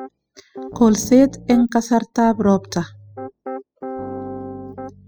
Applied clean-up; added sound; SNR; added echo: classical method spectral subtraction.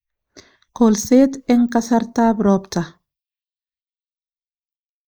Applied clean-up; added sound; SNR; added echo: neural mask model Resemble Enhance denoiser.